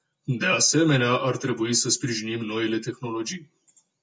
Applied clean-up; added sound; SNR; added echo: none; none; none; none.